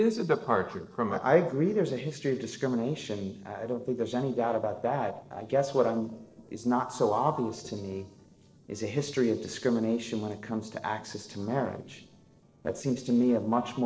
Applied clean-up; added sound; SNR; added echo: neural separator model SepFormer DNS4.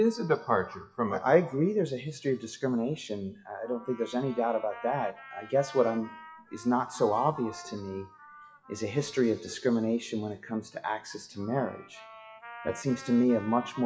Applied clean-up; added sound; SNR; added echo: classical method WPE with log-MMSE.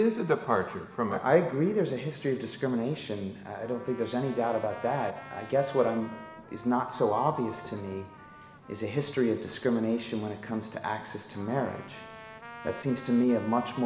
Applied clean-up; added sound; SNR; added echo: none; Trumpet; 19 dB; reverberation time 1.7 s.